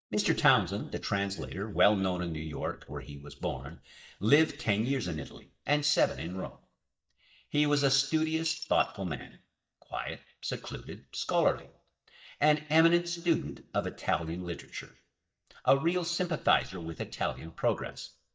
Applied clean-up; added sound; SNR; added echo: neural mask model DeepFilterNet 3.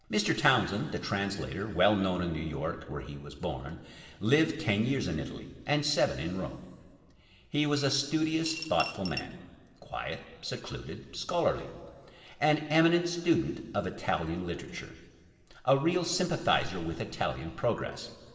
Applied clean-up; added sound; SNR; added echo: none; Coin (dropping) / Glass; 9 dB; reverberation time 1.7 s.